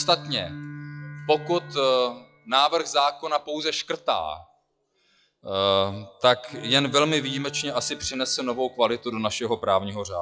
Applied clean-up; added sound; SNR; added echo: classical method log-MMSE.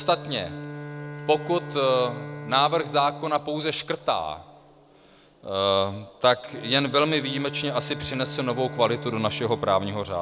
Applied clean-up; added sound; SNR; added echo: none; Bowed string instrument; 13 dB; none.